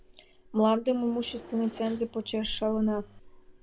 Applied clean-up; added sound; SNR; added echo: none; Engine / Mechanisms + Dog; 17 dB; none.